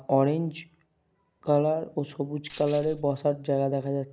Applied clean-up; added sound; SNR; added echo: none; Tambourine; 19 dB; none.